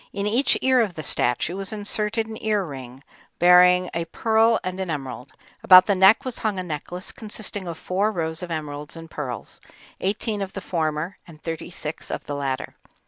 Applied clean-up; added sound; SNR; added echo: none; none; none; none.